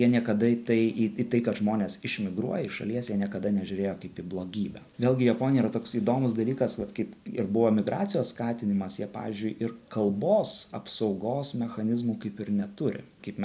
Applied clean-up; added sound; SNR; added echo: none; none; none; none.